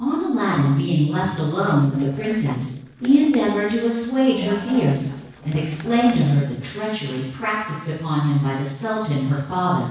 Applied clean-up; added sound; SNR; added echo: neural separator model SepFormer DNS4.